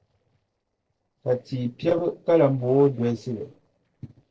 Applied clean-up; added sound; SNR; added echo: neural separator model SepFormer DNS4.